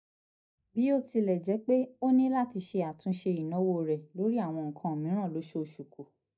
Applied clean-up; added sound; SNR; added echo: neural mask model DeepFilterNet 3.